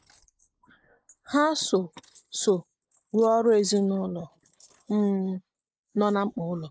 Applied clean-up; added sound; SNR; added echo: neural mask model Resemble Enhance denoiser.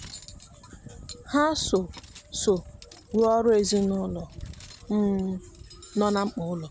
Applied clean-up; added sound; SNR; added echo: none; Cutlery, silverware; 17 dB; none.